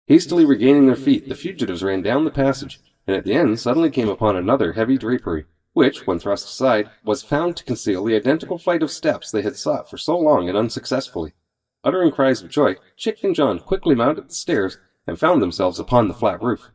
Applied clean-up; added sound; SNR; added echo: neural mask model DeepFilterNet 3.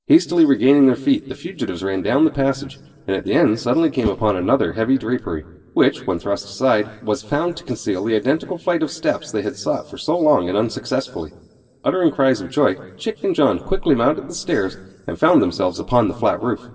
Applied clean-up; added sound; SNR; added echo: neural separator model SepFormer DNS4.